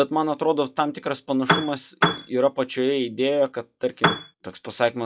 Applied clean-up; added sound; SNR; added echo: classical method log-MMSE.